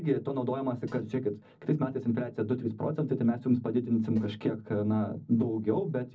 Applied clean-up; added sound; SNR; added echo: neural separator model SepFormer DNS4.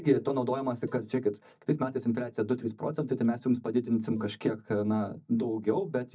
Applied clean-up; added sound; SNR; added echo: neural mask model DeepFilterNet 3.